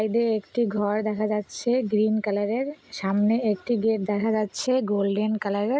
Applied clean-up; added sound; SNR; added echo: none; none; none; none.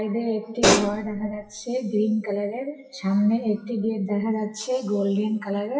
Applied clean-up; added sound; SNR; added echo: classical method WPE with log-MMSE.